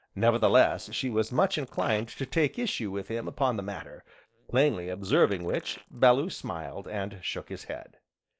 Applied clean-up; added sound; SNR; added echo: neural mask model Resemble Enhance denoiser.